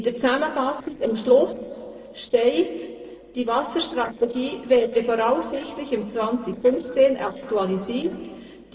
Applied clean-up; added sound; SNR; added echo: neural separator model SepFormer DNS4.